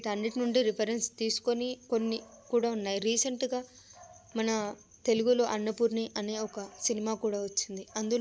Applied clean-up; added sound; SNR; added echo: none; none; none; none.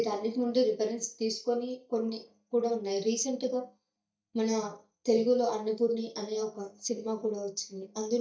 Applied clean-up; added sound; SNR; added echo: neural mask model DeepFilterNet 3.